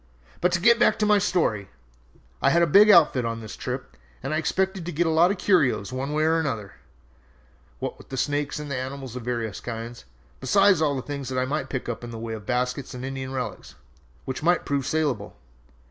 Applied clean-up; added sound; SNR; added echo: none; none; none; none.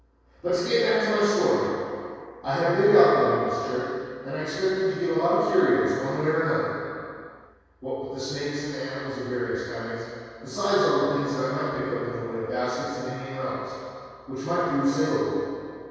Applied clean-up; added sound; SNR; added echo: none; none; none; reverberation time 2.2 s.